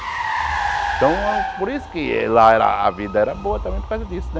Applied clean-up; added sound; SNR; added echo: none; Car; 5 dB; none.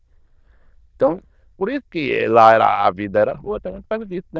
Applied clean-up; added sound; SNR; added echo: neural diffusion model UNIVERSE++.